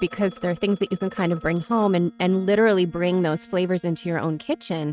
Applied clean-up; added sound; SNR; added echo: neural mask model RNNoise.